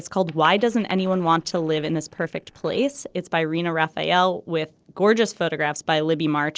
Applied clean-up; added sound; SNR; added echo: neural separator model SepFormer DNS4.